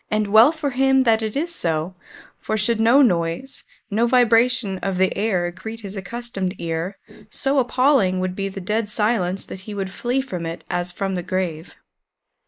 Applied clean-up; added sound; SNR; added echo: neural mask model Resemble Enhance denoiser.